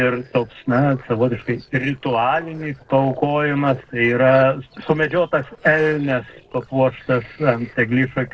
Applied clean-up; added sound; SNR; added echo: neural separator model SepFormer DNS4.